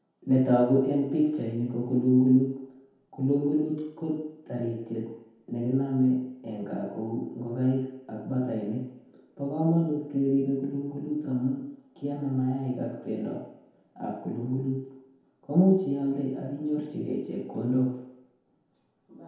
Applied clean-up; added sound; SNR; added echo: none; none; none; reverberation time 0.8 s.